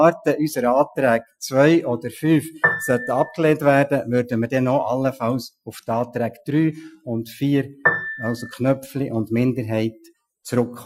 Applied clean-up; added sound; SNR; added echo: classical method Wiener filter.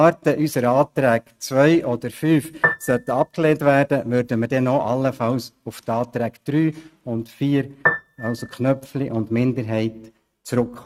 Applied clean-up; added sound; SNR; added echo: neural mask model RNNoise.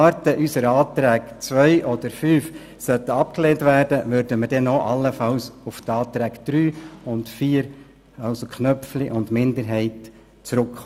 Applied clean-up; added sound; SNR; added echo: none; none; none; none.